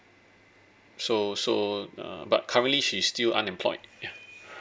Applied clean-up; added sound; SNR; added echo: none; none; none; none.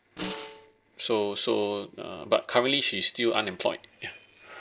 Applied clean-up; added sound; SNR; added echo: neural separator model SepFormer DNS4.